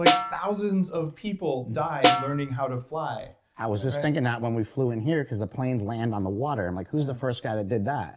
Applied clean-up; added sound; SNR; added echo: none; Snare drum; -3 dB; none.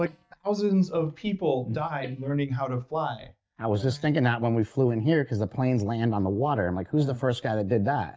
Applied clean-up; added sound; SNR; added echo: neural mask model DeepFilterNet 3.